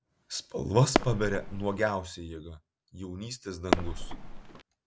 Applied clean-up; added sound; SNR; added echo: none; Fireworks; -1 dB; none.